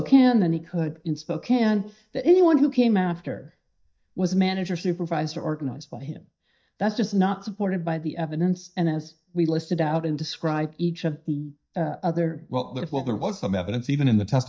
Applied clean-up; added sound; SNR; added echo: neural mask model DeepFilterNet 3.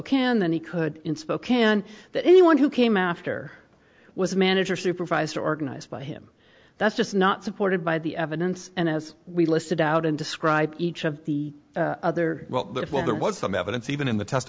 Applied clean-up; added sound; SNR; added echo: none; none; none; none.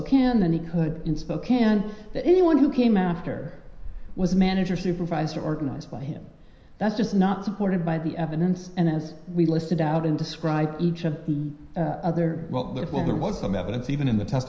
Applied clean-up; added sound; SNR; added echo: none; Cricket; 16 dB; reverberation time 0.9 s.